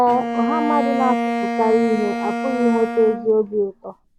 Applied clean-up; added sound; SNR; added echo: none; Bowed string instrument; 4 dB; none.